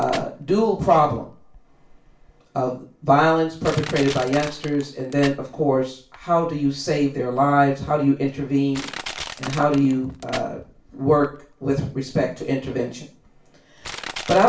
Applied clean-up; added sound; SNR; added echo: none; Crushing; 17 dB; reverberation time 0.4 s.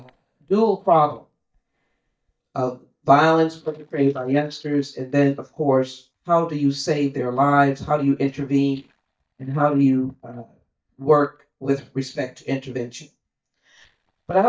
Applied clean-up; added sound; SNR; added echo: neural mask model DeepFilterNet 3.